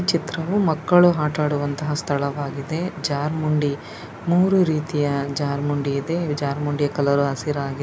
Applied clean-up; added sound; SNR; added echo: none; none; none; none.